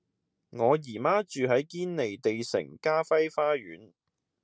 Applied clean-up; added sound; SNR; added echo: none; none; none; none.